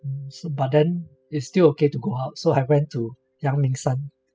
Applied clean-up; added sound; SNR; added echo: classical method spectral subtraction.